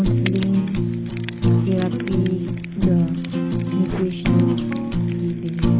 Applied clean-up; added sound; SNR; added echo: none; Fire; -4 dB; none.